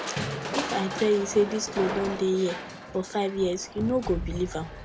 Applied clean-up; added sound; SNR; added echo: none; Crushing; 7 dB; none.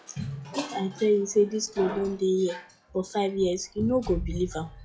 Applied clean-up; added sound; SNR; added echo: classical method log-MMSE.